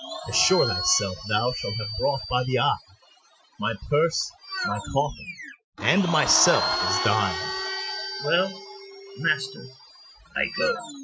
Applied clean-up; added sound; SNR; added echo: classical method Wiener filter.